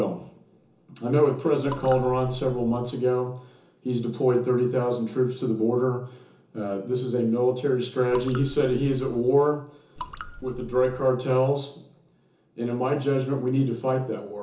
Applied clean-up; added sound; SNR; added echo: none; Raindrop / Drip; 15 dB; reverberation time 0.7 s.